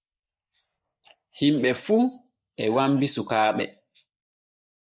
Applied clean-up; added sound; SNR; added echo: neural mask model Resemble Enhance denoiser.